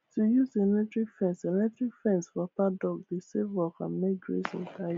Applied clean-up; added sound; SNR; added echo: none; none; none; none.